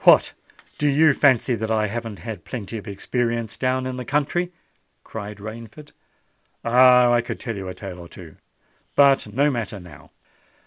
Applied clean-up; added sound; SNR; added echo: none; none; none; none.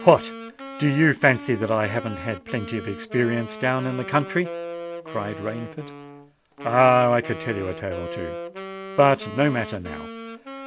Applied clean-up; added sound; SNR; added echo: none; Wind instrument, woodwind instrument; 12 dB; none.